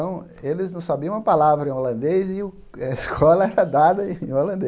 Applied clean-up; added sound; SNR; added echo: none; none; none; none.